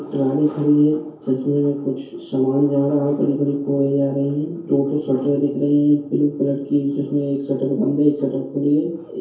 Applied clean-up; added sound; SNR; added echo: none; none; none; reverberation time 2.4 s.